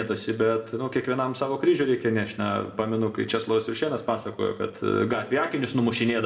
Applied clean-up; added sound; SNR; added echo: none; none; none; reverberation time 0.7 s.